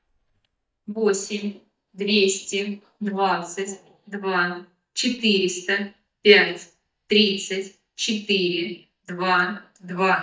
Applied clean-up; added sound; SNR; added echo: neural mask model DeepFilterNet 3.